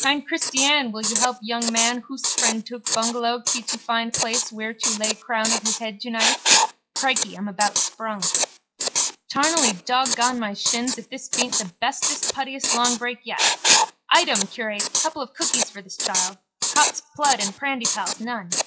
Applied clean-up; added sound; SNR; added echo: classical method WPE with log-MMSE.